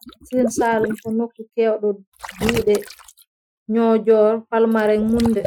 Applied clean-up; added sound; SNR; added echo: classical method Wiener filter.